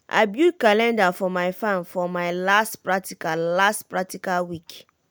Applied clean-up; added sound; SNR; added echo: none; none; none; none.